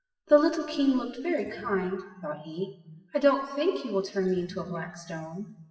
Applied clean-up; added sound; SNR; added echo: classical method WPE with log-MMSE.